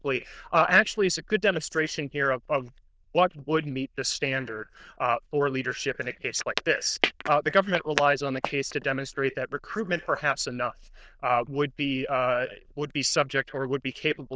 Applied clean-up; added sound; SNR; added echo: neural diffusion model UNIVERSE++.